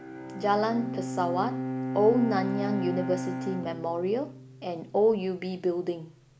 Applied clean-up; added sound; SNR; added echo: none; Bowed string instrument; 6 dB; none.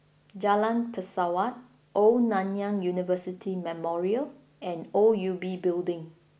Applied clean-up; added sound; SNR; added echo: none; none; none; none.